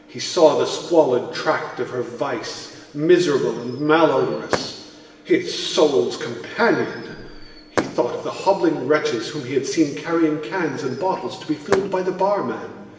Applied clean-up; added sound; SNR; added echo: none; Fireworks; 13 dB; reverberation time 1.3 s.